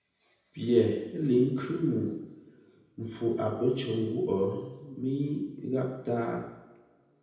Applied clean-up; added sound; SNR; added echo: none; none; none; reverberation time 0.9 s.